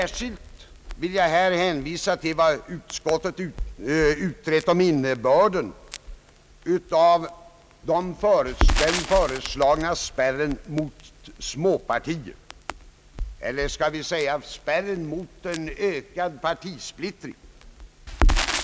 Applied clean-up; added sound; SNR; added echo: none; Crackle; 6 dB; none.